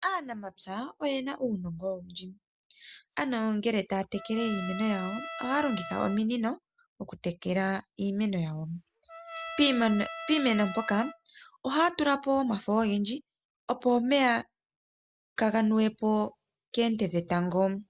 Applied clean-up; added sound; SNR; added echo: none; Trumpet; 12 dB; none.